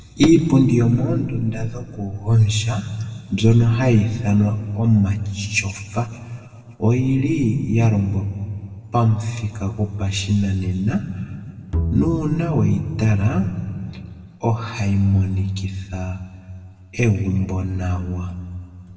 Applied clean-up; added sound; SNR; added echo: none; Bowed string instrument; 9 dB; reverberation time 2.0 s.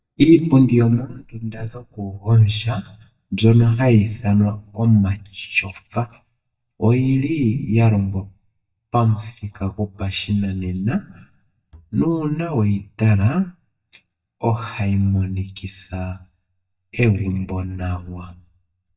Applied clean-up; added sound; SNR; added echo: neural mask model DeepFilterNet 3.